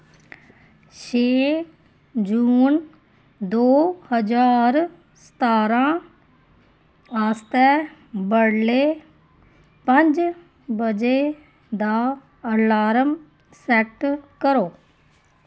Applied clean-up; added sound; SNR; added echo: none; none; none; none.